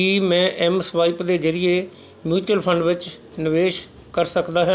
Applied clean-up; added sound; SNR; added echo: none; none; none; none.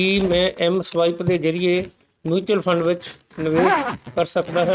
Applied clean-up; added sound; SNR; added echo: neural mask model RNNoise.